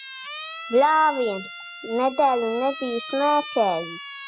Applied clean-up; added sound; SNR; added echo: classical method spectral subtraction.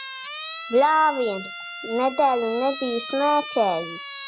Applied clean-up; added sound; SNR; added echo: none; Siren; 10 dB; none.